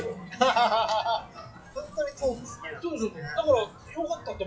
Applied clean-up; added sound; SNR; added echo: classical method WPE with log-MMSE.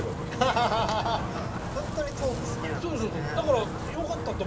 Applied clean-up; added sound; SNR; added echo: none; Wind; 3 dB; reverberation time 0.2 s.